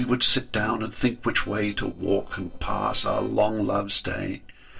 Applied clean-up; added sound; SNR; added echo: neural separator model SepFormer DNS4.